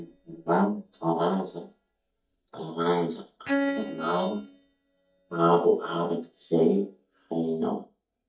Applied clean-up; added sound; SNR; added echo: neural mask model DeepFilterNet 3.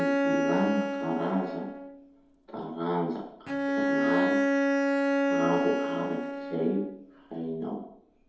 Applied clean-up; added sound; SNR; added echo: none; Bowed string instrument; -3 dB; reverberation time 0.8 s.